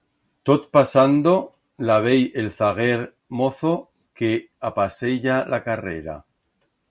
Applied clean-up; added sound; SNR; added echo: none; none; none; none.